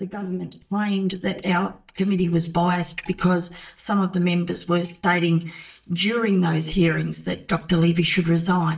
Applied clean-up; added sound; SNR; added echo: neural mask model DeepFilterNet 3.